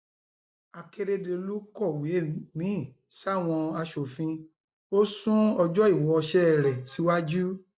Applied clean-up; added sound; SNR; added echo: none; none; none; none.